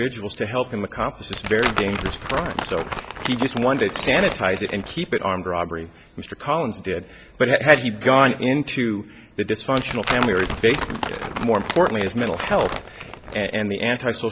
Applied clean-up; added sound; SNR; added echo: none; Crumpling, crinkling; 7 dB; none.